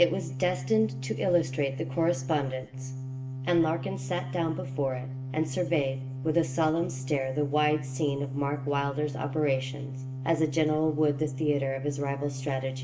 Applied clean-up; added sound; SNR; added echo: none; Organ; 7 dB; reverberation time 0.9 s.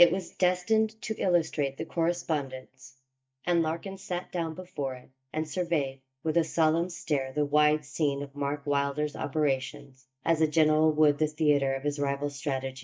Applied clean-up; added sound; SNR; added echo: neural mask model DeepFilterNet 3.